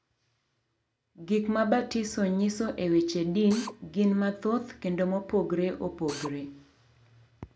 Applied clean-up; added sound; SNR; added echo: none; Drill; 14 dB; none.